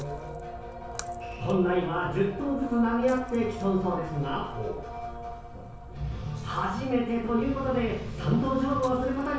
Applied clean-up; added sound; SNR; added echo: none; Splash, splatter; 14 dB; reverberation time 0.6 s.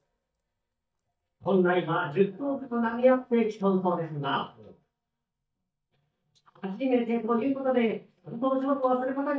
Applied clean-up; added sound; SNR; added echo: neural mask model DeepFilterNet 3.